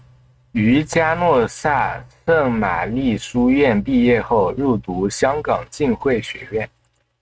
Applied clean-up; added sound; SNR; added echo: neural mask model RNNoise.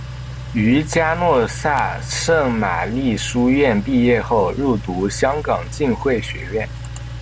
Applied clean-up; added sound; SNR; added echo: none; Engine; 10 dB; none.